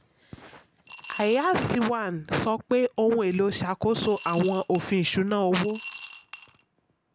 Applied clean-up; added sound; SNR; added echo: none; Coin (dropping) / Glass; 10 dB; none.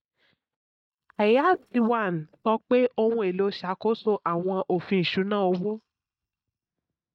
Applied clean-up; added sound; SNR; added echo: neural mask model DeepFilterNet 3.